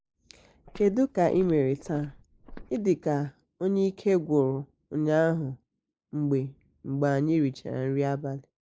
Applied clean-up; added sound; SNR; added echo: neural mask model Resemble Enhance denoiser.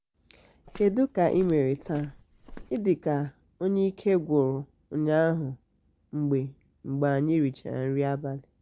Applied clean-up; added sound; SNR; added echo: none; Walk, footsteps; 20 dB; none.